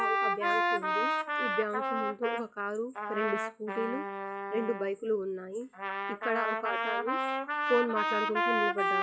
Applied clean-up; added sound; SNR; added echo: classical method log-MMSE.